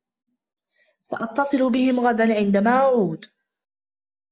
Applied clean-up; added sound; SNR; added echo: none; none; none; none.